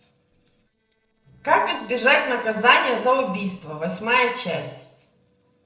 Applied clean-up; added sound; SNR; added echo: neural separator model SepFormer DNS4.